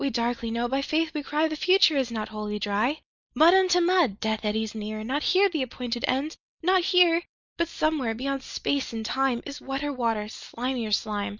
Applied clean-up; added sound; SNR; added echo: neural mask model Resemble Enhance denoiser.